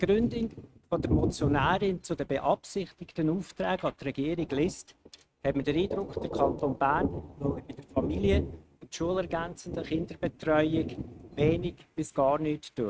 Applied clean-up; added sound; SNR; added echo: neural mask model RNNoise.